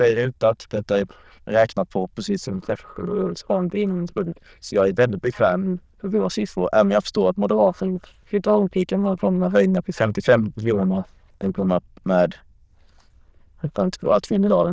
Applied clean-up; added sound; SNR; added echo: neural diffusion model UNIVERSE++.